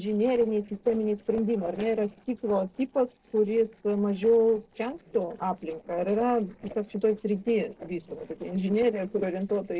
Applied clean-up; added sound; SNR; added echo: neural separator model SepFormer DNS4.